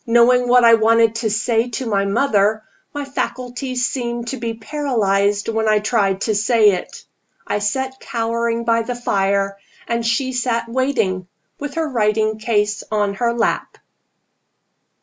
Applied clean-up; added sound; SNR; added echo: none; none; none; none.